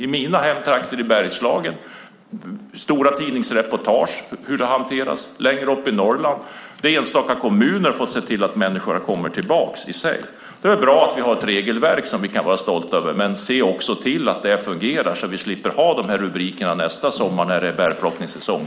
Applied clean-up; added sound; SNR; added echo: none; none; none; none.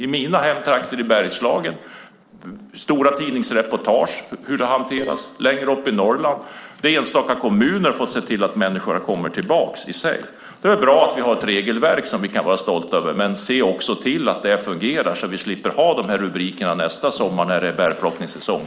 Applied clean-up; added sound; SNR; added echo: neural separator model SepFormer DNS4.